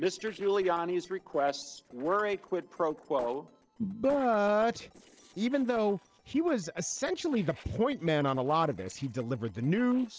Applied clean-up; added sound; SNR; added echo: neural separator model SepFormer DNS4.